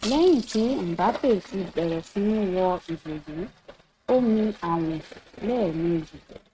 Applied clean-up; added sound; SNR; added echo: neural mask model RNNoise.